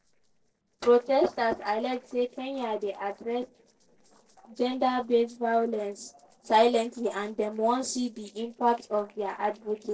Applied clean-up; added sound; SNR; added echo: neural separator model SepFormer DNS4.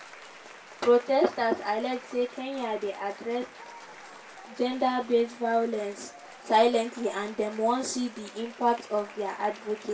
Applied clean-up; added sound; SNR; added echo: none; Applause / Cheering; 18 dB; reverberation time 0.2 s.